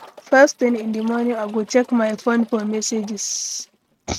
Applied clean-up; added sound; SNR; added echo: neural mask model RNNoise.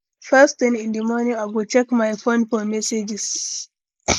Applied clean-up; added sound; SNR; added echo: neural mask model Resemble Enhance denoiser.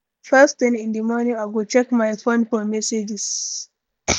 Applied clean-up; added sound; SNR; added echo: neural mask model DeepFilterNet 3.